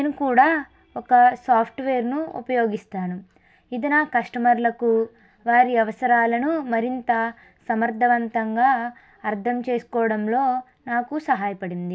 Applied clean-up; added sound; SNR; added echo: none; none; none; none.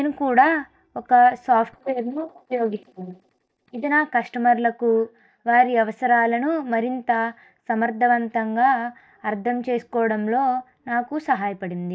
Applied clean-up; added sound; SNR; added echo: neural mask model DeepFilterNet 3.